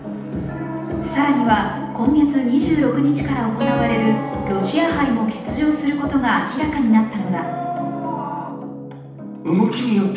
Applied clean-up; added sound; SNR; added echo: none; Keyboard (musical); 14 dB; reverberation time 0.9 s.